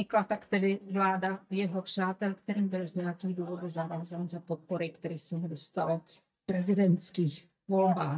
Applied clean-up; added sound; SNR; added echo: neural mask model DeepFilterNet 3.